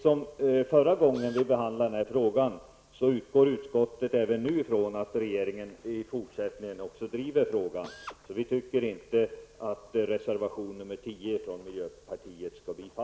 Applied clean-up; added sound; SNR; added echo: none; Drill; 18 dB; none.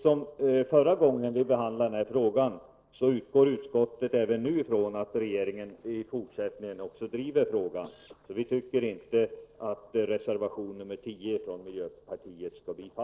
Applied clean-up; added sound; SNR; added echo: neural separator model SepFormer DNS4.